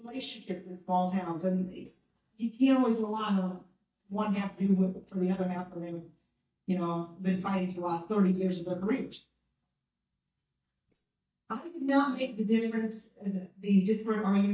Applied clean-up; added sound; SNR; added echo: neural mask model DeepFilterNet 3.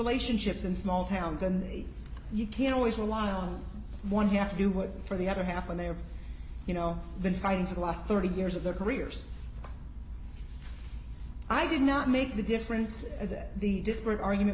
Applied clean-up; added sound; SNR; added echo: none; none; none; none.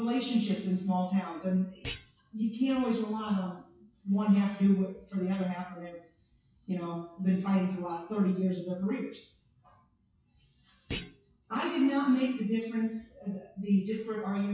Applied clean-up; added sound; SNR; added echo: classical method WPE with log-MMSE.